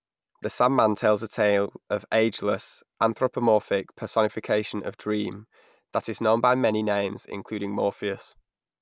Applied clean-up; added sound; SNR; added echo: none; none; none; none.